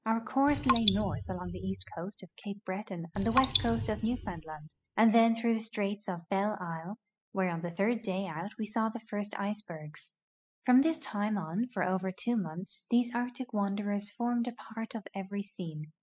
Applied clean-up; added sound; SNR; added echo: classical method spectral subtraction.